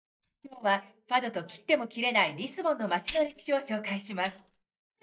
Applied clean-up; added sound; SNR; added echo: neural mask model DeepFilterNet 3.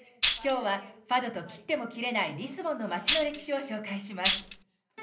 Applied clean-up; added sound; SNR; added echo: none; Tambourine; -3 dB; reverberation time 0.5 s.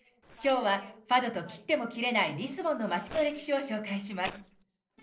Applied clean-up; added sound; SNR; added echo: neural separator model SepFormer DNS4.